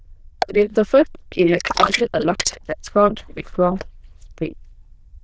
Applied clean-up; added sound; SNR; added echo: neural diffusion model UNIVERSE++.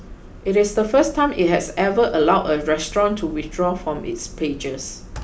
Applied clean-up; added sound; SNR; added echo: none; none; none; none.